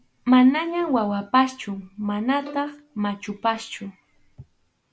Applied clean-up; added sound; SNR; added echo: none; Bowed string instrument; 20 dB; none.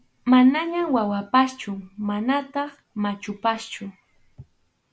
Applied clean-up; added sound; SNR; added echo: none; none; none; none.